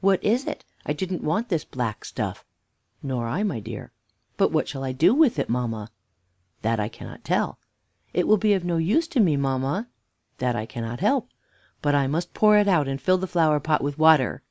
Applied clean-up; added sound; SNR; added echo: neural mask model Resemble Enhance denoiser.